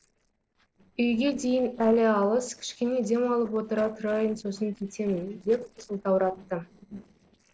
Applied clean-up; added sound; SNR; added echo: neural separator model SepFormer DNS4.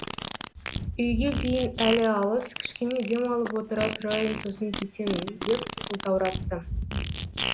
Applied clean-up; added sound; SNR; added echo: none; Fart; 5 dB; none.